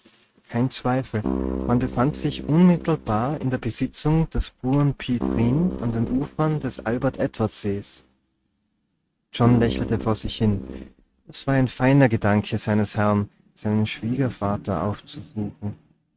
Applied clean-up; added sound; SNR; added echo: neural mask model RNNoise.